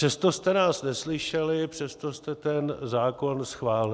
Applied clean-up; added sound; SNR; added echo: none; none; none; none.